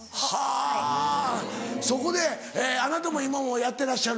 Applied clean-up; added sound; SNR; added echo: none; none; none; none.